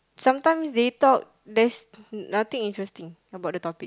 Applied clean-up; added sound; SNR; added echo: none; none; none; none.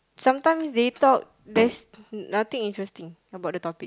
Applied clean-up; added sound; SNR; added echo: none; Slam; 14 dB; none.